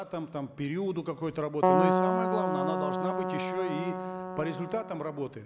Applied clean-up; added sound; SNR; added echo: none; Keyboard (musical); -5 dB; none.